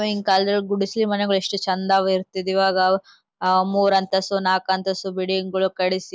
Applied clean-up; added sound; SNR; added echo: none; none; none; none.